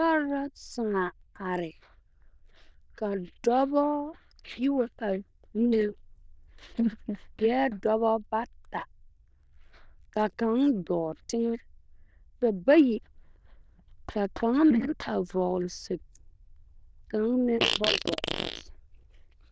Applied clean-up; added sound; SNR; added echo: neural diffusion model UNIVERSE++.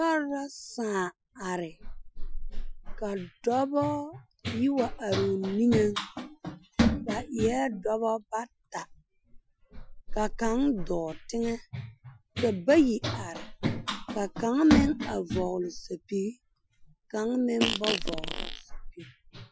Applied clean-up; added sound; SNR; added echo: classical method Wiener filter.